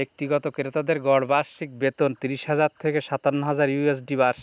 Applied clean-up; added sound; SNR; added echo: none; none; none; none.